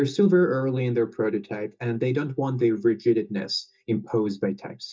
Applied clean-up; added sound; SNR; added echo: neural mask model DeepFilterNet 3.